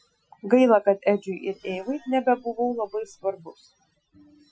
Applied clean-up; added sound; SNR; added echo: classical method Wiener filter.